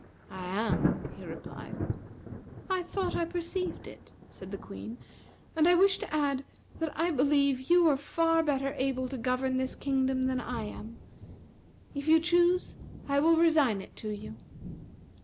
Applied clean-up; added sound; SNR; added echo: none; Thunder; 11 dB; none.